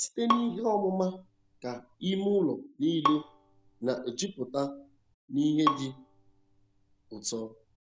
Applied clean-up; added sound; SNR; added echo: none; Bowed string instrument; 6 dB; none.